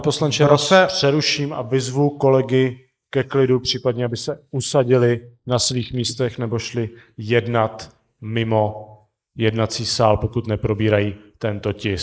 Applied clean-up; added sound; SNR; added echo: neural mask model Resemble Enhance denoiser.